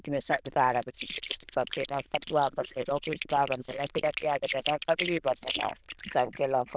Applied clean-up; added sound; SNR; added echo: neural diffusion model UNIVERSE++.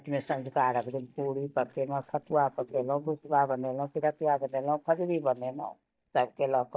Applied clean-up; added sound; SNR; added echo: neural mask model DeepFilterNet 3.